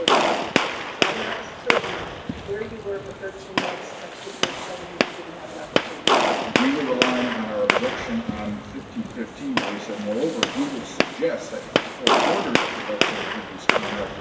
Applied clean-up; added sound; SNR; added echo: none; Gunshot, gunfire; -5 dB; reverberation time 2.0 s.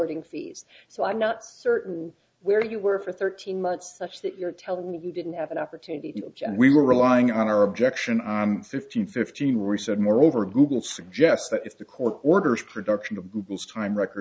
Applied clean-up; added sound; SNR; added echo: none; none; none; none.